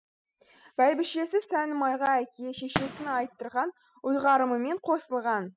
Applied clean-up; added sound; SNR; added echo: classical method spectral subtraction.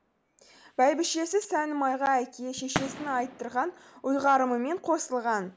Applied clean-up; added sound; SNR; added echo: none; Fireworks; 15 dB; none.